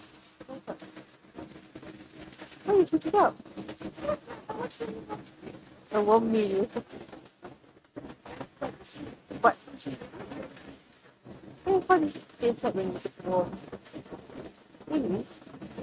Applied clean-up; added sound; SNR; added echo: neural mask model RNNoise.